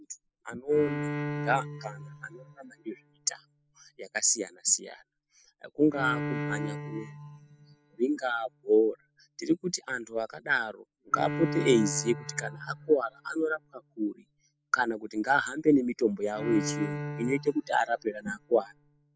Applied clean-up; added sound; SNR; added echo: classical method spectral subtraction.